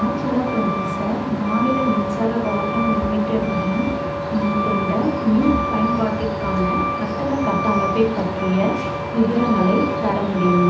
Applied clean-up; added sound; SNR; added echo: none; Truck; 3 dB; reverberation time 0.8 s.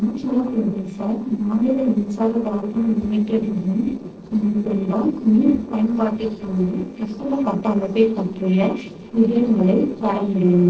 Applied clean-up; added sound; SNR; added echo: neural separator model SepFormer DNS4.